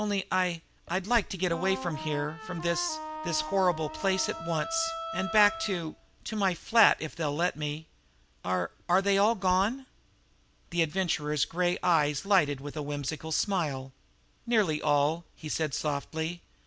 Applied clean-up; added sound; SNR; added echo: none; Bowed string instrument + Wind instrument, woodwind instrument; 9 dB; none.